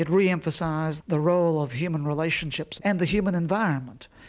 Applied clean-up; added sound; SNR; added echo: none; none; none; none.